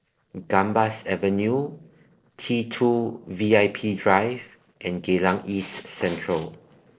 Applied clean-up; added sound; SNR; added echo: neural separator model SepFormer DNS4.